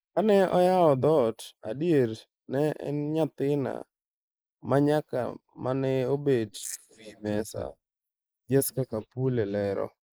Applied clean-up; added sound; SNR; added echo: neural mask model Resemble Enhance denoiser.